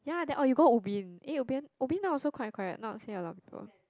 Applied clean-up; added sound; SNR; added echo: none; none; none; none.